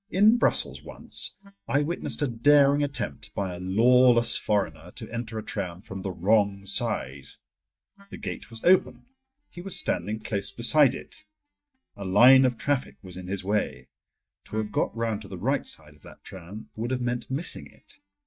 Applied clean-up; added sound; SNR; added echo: neural mask model DeepFilterNet 3.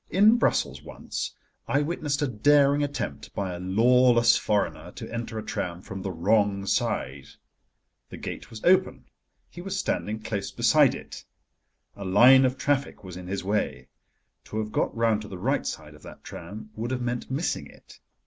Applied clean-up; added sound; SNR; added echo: none; none; none; none.